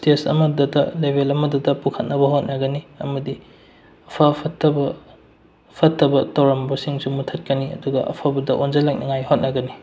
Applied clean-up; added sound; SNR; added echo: none; none; none; none.